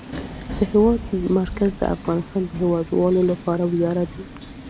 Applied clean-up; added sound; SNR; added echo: none; Subway, metro, underground + Wind; 12 dB; none.